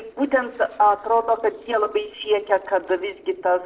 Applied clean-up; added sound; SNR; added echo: neural separator model SepFormer DNS4.